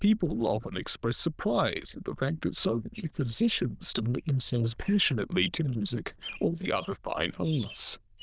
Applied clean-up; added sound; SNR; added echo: neural diffusion model UNIVERSE++.